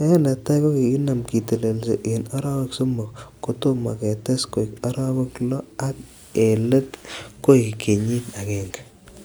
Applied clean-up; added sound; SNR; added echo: none; none; none; none.